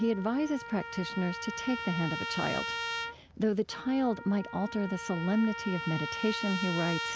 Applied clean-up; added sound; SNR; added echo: none; Trumpet; 7 dB; none.